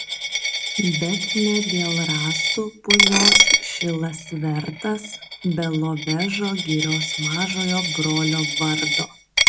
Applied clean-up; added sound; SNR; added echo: none; Coin (dropping); -2 dB; none.